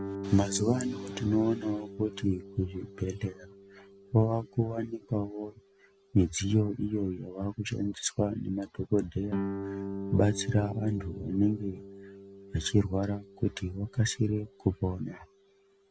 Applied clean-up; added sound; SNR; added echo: none; Guitar; 12 dB; none.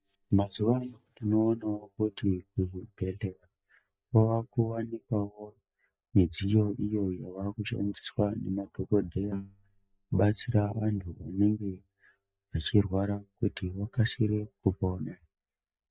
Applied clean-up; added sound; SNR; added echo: neural mask model DeepFilterNet 3.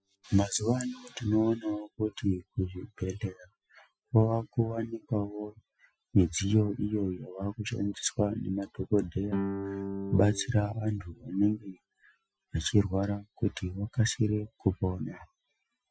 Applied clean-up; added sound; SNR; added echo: classical method Wiener filter.